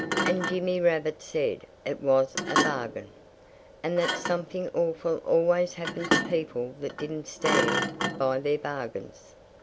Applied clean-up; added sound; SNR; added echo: none; Thump, thud; 4 dB; none.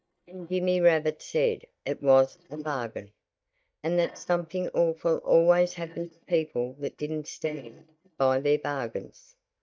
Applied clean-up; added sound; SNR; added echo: neural mask model DeepFilterNet 3.